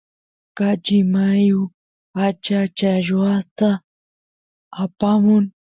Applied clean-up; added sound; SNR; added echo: none; none; none; none.